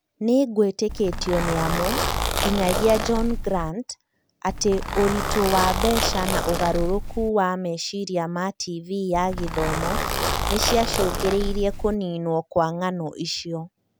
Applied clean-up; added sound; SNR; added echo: none; Zipper (clothing); 1 dB; none.